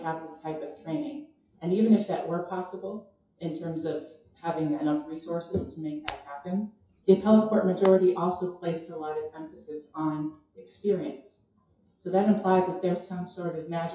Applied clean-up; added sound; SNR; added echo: classical method WPE with log-MMSE.